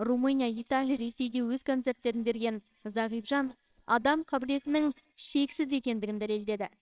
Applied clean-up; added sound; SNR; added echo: neural separator model SepFormer WHAMR!.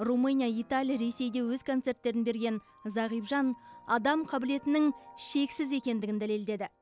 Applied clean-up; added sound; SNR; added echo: none; none; none; none.